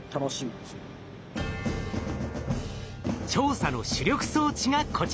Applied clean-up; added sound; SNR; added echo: none; none; none; none.